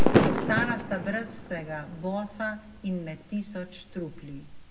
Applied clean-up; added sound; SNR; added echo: none; Fireworks; -5 dB; reverberation time 0.3 s.